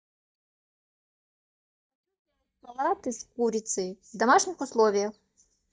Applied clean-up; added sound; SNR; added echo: neural mask model DeepFilterNet 3.